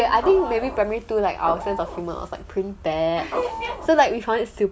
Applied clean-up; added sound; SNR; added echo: none; Printer / Engine; 11 dB; none.